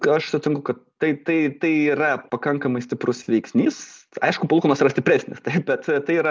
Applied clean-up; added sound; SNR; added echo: none; none; none; none.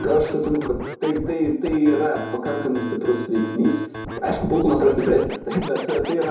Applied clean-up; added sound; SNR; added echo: none; Scratching (performance technique); 11 dB; reverberation time 2.6 s.